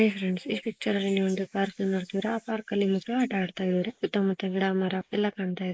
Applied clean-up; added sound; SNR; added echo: neural mask model Resemble Enhance denoiser.